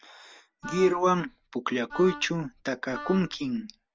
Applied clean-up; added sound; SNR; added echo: none; Wind instrument, woodwind instrument; 14 dB; none.